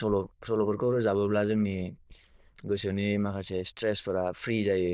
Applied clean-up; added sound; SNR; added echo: neural diffusion model UNIVERSE++.